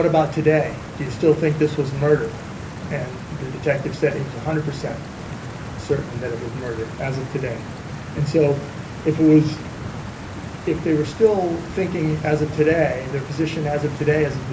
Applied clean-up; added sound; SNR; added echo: none; Stream; 10 dB; reverberation time 0.3 s.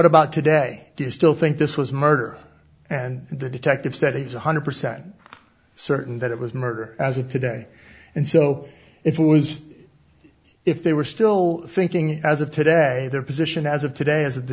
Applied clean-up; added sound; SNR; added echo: none; none; none; none.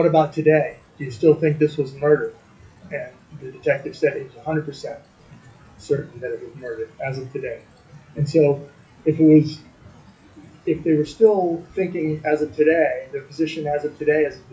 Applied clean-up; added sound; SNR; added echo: classical method WPE with log-MMSE.